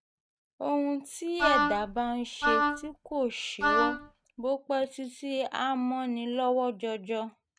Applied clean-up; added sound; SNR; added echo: neural mask model RNNoise.